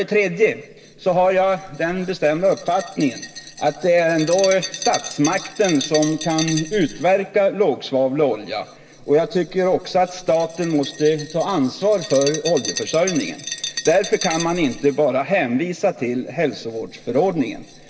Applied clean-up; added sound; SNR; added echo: none; Glass; 14 dB; reverberation time 2.8 s.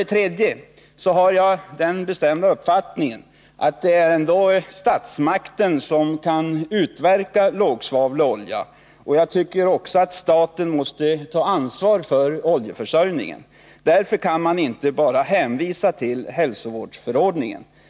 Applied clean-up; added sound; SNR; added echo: none; none; none; none.